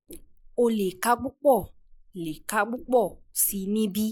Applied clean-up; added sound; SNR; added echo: neural mask model Resemble Enhance denoiser.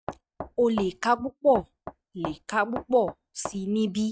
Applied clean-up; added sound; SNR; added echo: neural mask model RNNoise.